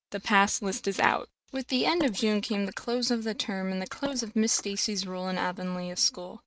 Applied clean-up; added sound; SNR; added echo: neural mask model RNNoise.